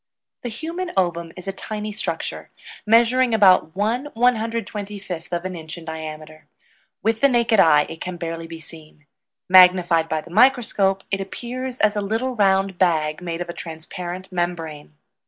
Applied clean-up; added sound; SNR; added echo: none; none; none; none.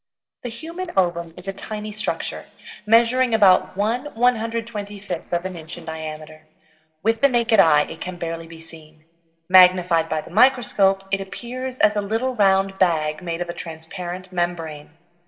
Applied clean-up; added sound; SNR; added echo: neural separator model SepFormer DNS4.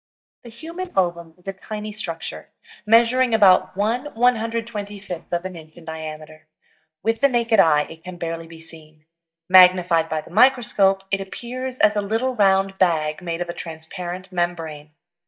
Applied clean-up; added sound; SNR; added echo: neural mask model DeepFilterNet 3.